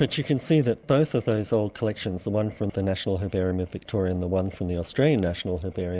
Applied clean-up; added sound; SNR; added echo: none; none; none; none.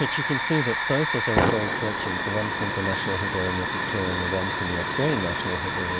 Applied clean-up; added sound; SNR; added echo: none; Hiss / Fire; -1 dB; none.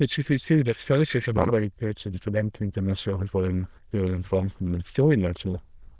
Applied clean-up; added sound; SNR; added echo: neural diffusion model UNIVERSE++.